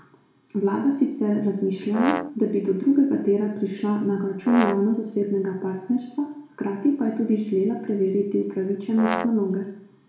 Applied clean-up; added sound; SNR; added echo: none; Brass instrument; 6 dB; reverberation time 0.6 s.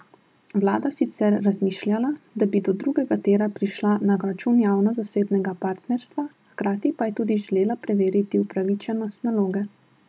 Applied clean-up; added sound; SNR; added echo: none; none; none; none.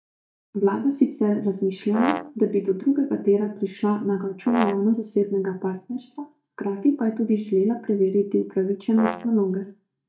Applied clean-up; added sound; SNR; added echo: neural mask model DeepFilterNet 3.